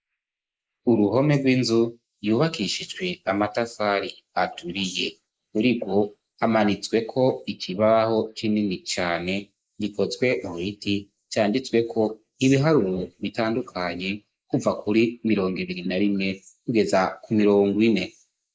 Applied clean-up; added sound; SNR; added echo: neural mask model Resemble Enhance denoiser.